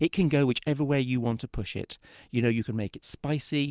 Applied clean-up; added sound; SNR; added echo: none; none; none; none.